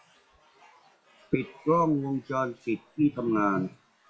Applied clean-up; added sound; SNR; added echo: classical method WPE with log-MMSE.